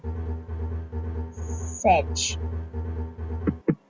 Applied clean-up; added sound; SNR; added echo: none; Bowed string instrument; 1 dB; none.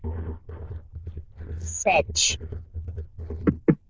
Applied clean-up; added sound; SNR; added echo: neural diffusion model UNIVERSE++.